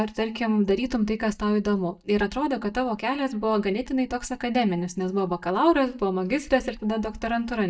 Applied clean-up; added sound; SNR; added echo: neural mask model DeepFilterNet 3.